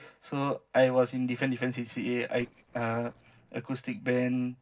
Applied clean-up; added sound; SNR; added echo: neural separator model SepFormer DNS4.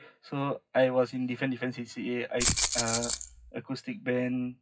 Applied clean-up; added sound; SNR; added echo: classical method WPE with log-MMSE.